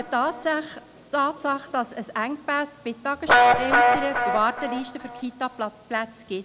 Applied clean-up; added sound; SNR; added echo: none; Guitar; -2 dB; none.